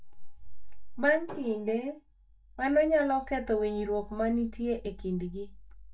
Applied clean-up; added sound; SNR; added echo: neural mask model DeepFilterNet 3.